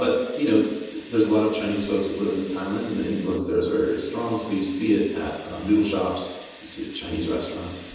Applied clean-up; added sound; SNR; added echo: none; Hiss; 16 dB; reverberation time 1.1 s.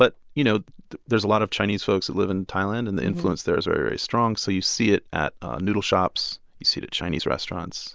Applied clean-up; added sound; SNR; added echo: none; none; none; none.